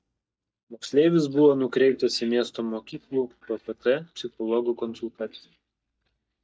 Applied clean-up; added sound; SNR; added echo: neural mask model DeepFilterNet 3.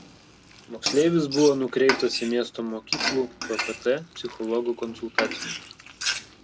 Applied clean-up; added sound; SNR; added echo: none; Frying (food); 6 dB; none.